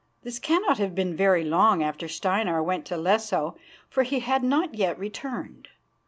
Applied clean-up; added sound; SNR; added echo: none; none; none; none.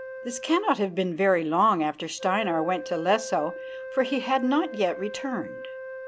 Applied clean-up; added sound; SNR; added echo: none; Wind instrument, woodwind instrument; 12 dB; none.